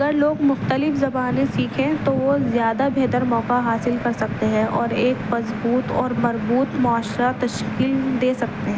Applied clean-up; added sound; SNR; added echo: none; none; none; none.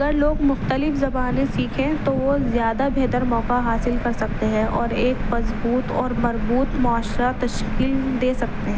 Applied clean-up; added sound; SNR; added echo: none; Bark; 5 dB; none.